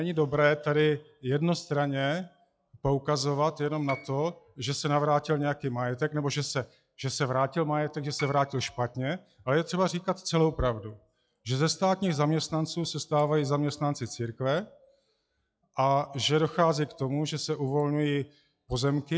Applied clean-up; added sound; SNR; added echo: classical method log-MMSE.